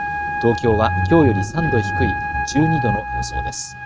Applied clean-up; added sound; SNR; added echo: neural mask model RNNoise.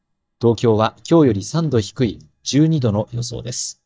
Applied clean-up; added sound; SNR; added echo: neural mask model DeepFilterNet 3.